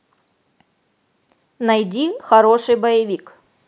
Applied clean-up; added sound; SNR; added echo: none; none; none; none.